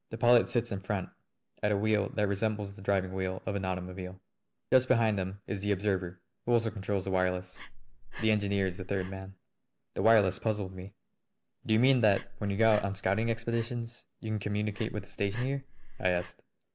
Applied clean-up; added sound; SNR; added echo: neural mask model Resemble Enhance denoiser.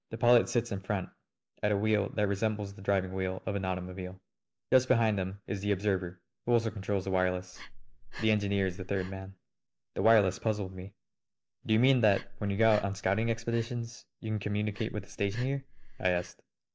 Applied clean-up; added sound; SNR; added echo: neural mask model DeepFilterNet 3.